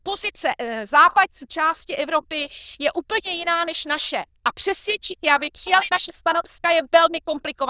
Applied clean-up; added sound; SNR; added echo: neural diffusion model UNIVERSE++.